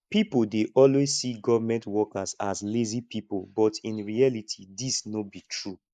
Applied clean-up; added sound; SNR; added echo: neural mask model Resemble Enhance denoiser.